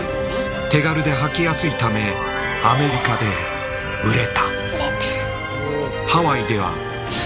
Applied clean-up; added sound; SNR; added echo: none; Wind instrument, woodwind instrument; 15 dB; none.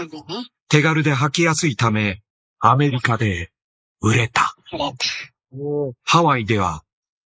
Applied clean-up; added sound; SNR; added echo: neural mask model Resemble Enhance denoiser.